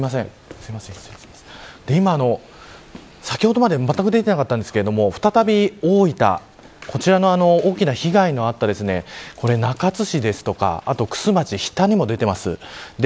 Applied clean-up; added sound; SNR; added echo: none; none; none; none.